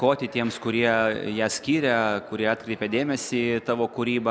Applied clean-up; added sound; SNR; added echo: none; none; none; none.